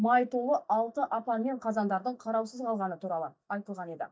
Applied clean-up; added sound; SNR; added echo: neural mask model DeepFilterNet 3.